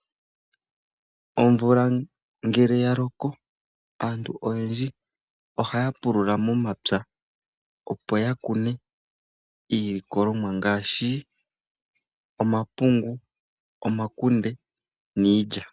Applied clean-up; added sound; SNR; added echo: none; none; none; none.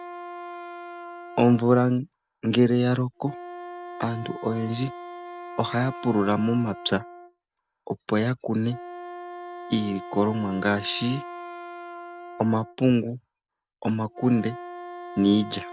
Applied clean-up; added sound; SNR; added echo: none; Wind instrument, woodwind instrument; 14 dB; none.